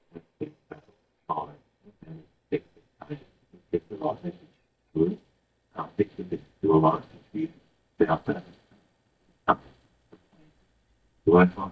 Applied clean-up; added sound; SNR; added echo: neural mask model DeepFilterNet 3.